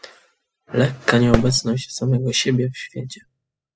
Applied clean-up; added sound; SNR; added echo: classical method spectral subtraction.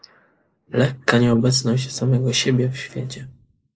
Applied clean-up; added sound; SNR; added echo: neural mask model Resemble Enhance denoiser.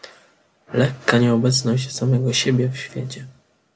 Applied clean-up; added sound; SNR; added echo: none; none; none; none.